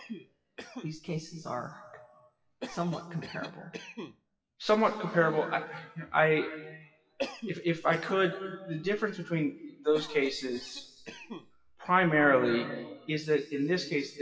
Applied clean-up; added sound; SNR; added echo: classical method WPE with log-MMSE.